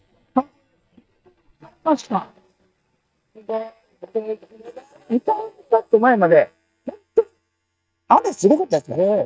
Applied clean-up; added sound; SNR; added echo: neural mask model DeepFilterNet 3.